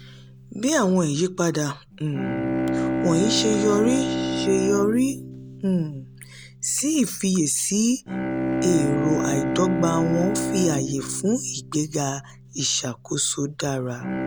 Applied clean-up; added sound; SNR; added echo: none; Bowed string instrument; 4 dB; none.